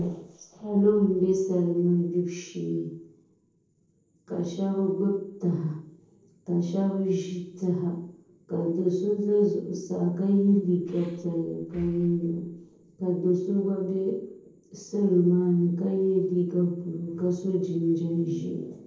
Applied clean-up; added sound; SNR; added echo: neural separator model SepFormer DNS4.